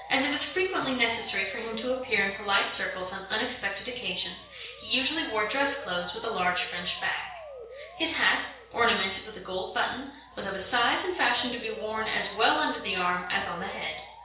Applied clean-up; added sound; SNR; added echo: none; Motor vehicle (road) / Siren; 16 dB; reverberation time 0.5 s.